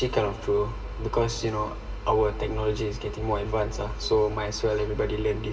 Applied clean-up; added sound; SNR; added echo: none; none; none; reverberation time 2.8 s.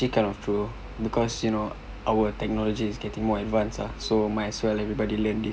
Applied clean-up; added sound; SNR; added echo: none; none; none; none.